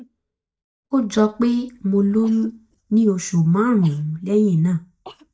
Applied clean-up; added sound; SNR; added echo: neural mask model DeepFilterNet 3.